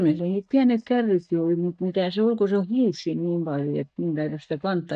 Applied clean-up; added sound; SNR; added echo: neural mask model DeepFilterNet 3.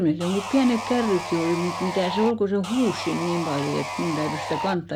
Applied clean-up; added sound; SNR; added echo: none; Sawing; 7 dB; none.